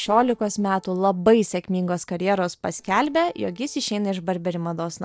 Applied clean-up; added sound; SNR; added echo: neural separator model SepFormer DNS4.